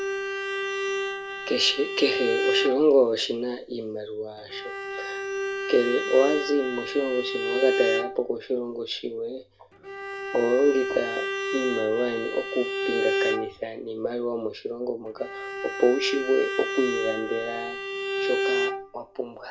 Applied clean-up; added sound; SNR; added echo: none; Bowed string instrument; 3 dB; reverberation time 0.2 s.